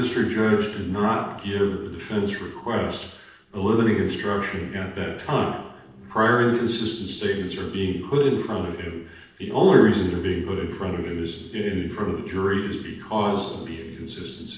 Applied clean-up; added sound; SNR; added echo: neural separator model SepFormer DNS4.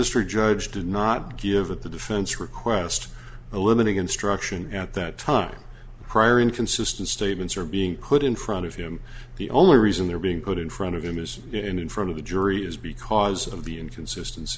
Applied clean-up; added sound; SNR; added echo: none; none; none; none.